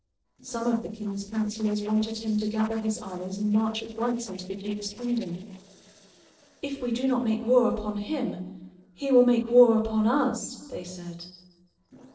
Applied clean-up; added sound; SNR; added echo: neural separator model SepFormer DNS4.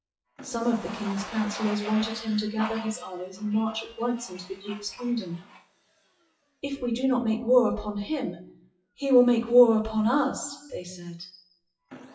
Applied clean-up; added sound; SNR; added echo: classical method WPE with log-MMSE.